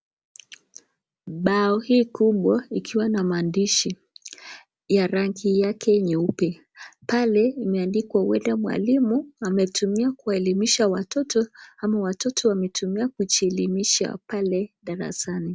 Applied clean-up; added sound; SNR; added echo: none; none; none; none.